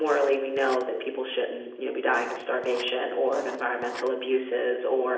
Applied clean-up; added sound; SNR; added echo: none; Writing; 16 dB; reverberation time 0.8 s.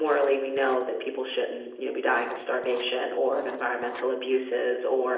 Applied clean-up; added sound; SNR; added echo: neural separator model SepFormer DNS4.